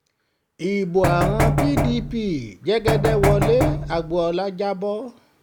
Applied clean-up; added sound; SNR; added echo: none; Knock; -1 dB; none.